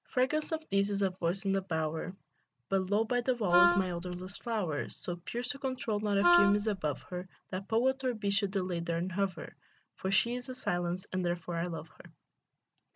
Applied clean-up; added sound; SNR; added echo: none; Wind instrument, woodwind instrument; -2 dB; none.